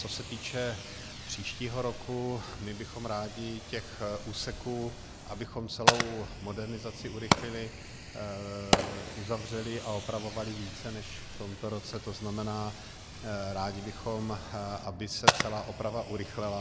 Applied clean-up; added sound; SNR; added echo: none; Fire; -1 dB; none.